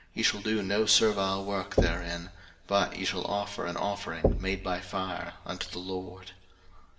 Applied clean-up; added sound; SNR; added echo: none; Knock / Wood; 3 dB; reverberation time 2.0 s.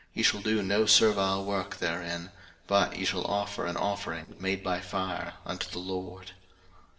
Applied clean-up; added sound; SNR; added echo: neural separator model SepFormer DNS4.